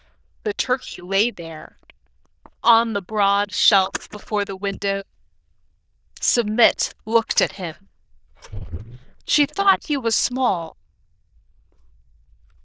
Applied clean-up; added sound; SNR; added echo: neural diffusion model UNIVERSE++.